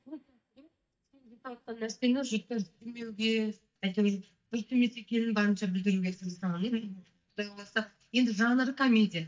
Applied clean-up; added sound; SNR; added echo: neural mask model DeepFilterNet 3.